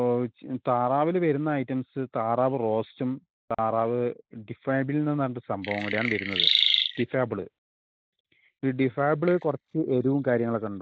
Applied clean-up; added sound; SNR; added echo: neural mask model DeepFilterNet 3.